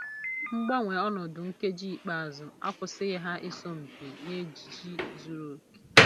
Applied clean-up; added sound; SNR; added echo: none; Slam; -3 dB; none.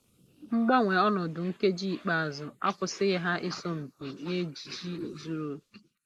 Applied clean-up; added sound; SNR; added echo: neural mask model Resemble Enhance denoiser.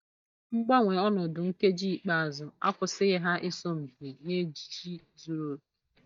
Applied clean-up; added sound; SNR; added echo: neural mask model DeepFilterNet 3.